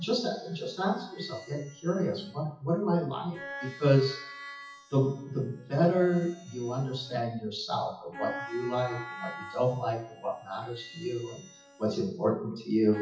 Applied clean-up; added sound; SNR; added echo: classical method WPE with log-MMSE.